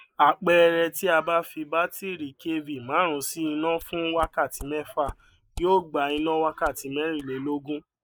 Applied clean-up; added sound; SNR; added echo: neural mask model Resemble Enhance denoiser.